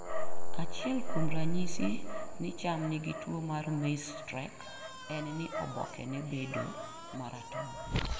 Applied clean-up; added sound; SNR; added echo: none; Dog; 12 dB; reverberation time 1.3 s.